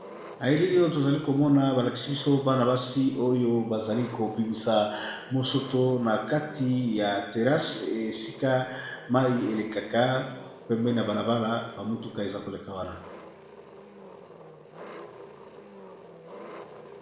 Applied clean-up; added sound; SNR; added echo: none; Engine; 18 dB; reverberation time 1.0 s.